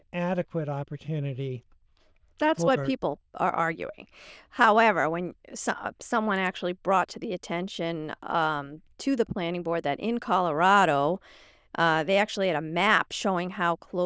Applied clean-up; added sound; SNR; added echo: neural diffusion model UNIVERSE++.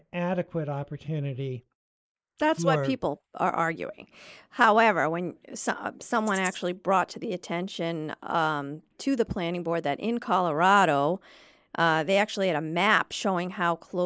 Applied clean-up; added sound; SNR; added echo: neural mask model Resemble Enhance denoiser.